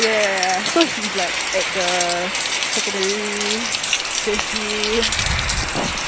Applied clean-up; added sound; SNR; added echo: none; Rain; -2 dB; none.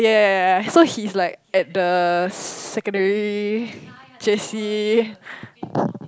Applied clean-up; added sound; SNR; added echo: none; none; none; none.